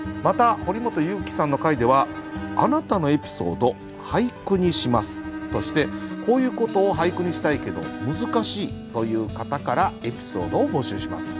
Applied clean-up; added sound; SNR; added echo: none; Bowed string instrument; 11 dB; none.